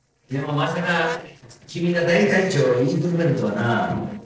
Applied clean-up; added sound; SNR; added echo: neural separator model SepFormer DNS4.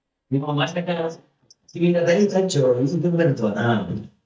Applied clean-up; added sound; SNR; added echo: neural mask model DeepFilterNet 3.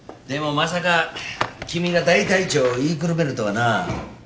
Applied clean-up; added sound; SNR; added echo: none; none; none; none.